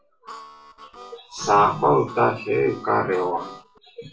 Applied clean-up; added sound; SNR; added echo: none; Harmonica; 19 dB; reverberation time 0.3 s.